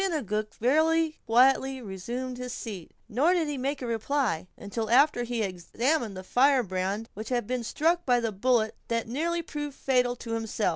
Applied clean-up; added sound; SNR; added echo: none; none; none; none.